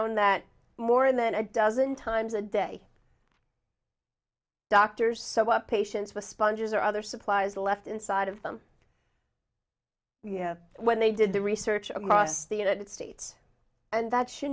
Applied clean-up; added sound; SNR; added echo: none; none; none; none.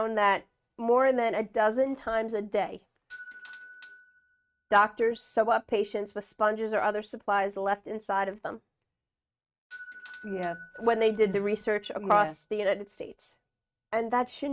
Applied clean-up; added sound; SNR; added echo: neural mask model RNNoise.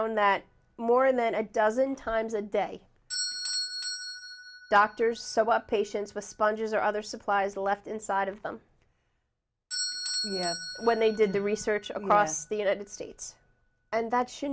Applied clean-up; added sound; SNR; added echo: none; Bell / Doorbell; 12 dB; none.